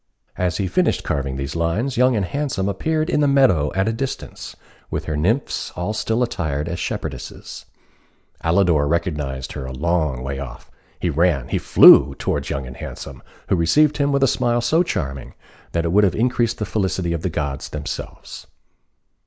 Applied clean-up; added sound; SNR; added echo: none; none; none; none.